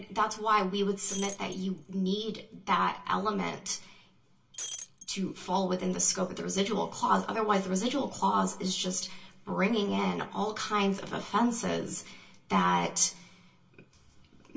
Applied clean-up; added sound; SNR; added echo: none; Shatter; 12 dB; reverberation time 0.2 s.